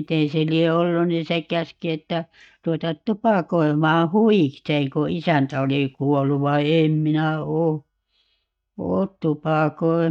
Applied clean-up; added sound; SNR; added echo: neural mask model DeepFilterNet 3.